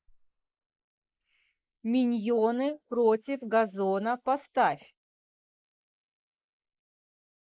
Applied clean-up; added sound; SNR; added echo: neural mask model Resemble Enhance denoiser.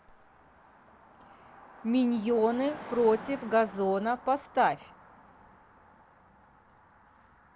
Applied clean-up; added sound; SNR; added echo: none; Car passing by; 18 dB; none.